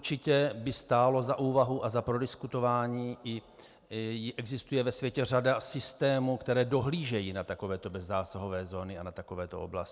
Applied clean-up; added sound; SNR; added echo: none; none; none; none.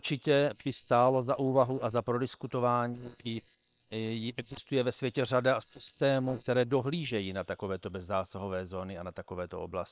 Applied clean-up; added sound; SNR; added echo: neural separator model SepFormer WHAM!.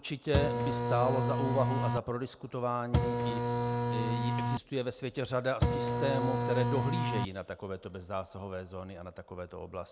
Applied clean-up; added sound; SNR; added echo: none; Printer; -5 dB; none.